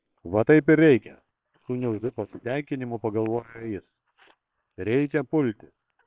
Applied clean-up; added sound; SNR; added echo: neural separator model SepFormer WHAM!.